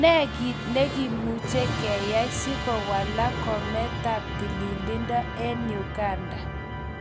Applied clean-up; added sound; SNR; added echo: none; Musical instrument; 3 dB; none.